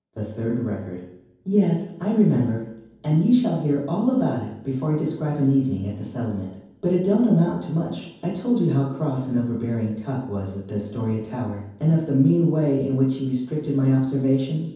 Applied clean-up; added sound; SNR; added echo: none; none; none; reverberation time 0.9 s.